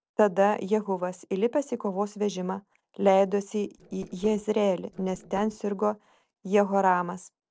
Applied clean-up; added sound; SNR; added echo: neural separator model SepFormer DNS4.